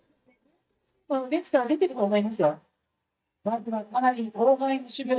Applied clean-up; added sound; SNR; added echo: neural mask model DeepFilterNet 3.